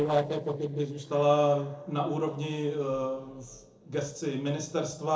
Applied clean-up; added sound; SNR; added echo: neural separator model SepFormer DNS4.